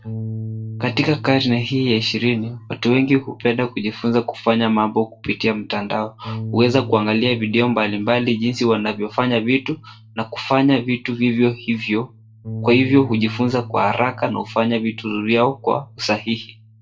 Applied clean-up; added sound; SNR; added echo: none; Bass guitar; 14 dB; reverberation time 0.2 s.